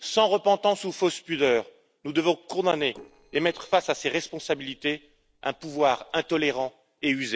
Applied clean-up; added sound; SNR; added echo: neural separator model SepFormer DNS4.